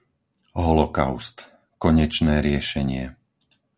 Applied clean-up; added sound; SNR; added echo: none; none; none; none.